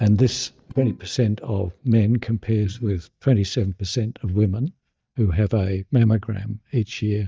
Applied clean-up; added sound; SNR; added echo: neural mask model DeepFilterNet 3.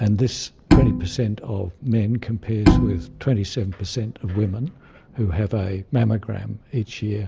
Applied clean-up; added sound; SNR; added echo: none; Bowed string instrument; -2 dB; none.